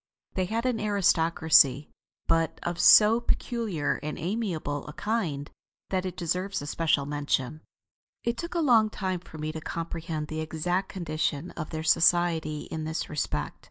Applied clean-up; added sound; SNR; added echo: neural mask model Resemble Enhance denoiser.